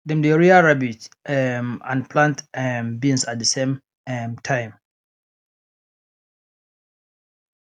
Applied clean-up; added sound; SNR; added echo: none; none; none; none.